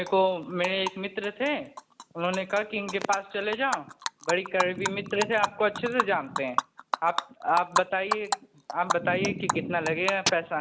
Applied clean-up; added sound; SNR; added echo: none; Animal; 5 dB; none.